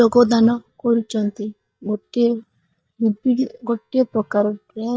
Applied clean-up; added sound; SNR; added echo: neural mask model DeepFilterNet 3.